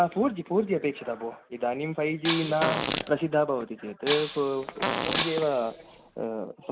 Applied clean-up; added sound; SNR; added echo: none; Shatter + Fart; 0 dB; none.